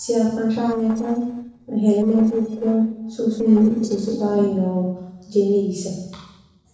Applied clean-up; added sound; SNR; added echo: neural separator model SepFormer DNS4.